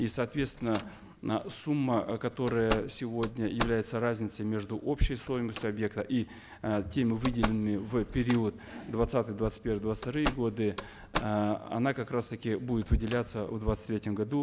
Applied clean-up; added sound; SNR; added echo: none; Slam; 11 dB; none.